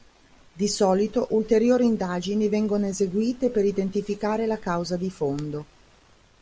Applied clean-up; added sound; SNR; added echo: none; none; none; none.